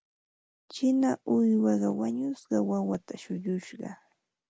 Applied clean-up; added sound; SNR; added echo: none; none; none; none.